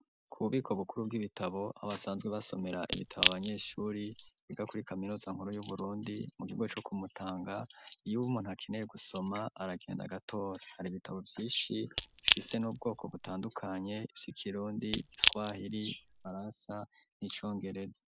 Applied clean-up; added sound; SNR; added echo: none; Crack / Crushing; -5 dB; none.